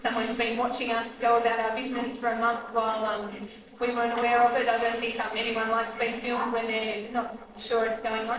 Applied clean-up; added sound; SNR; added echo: neural separator model SepFormer DNS4.